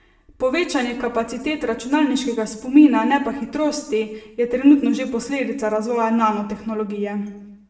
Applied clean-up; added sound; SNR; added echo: none; none; none; reverberation time 0.7 s.